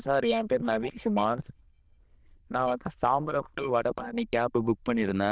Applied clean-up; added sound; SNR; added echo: neural diffusion model UNIVERSE++.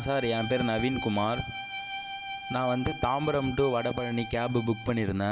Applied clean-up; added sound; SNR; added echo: none; Bowed string instrument; 10 dB; none.